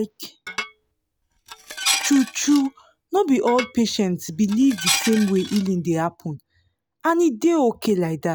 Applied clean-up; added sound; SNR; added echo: none; Dishes, pots, and pans; 8 dB; none.